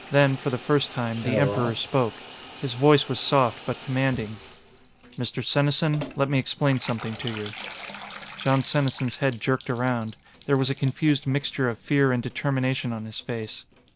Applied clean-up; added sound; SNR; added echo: none; Bathtub (filling or washing) / Water tap, faucet; 13 dB; none.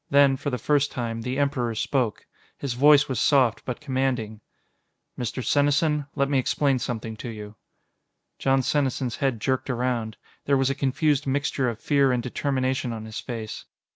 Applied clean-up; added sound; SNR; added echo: none; none; none; none.